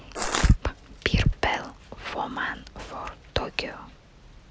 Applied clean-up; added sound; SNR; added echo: none; Crushing; 0 dB; none.